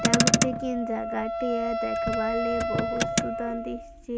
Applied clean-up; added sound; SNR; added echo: none; Motor vehicle (road) + Wind instrument, woodwind instrument; -5 dB; none.